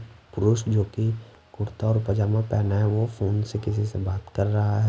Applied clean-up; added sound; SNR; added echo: none; none; none; none.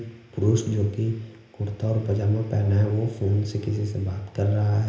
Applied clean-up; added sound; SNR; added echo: none; none; none; reverberation time 0.8 s.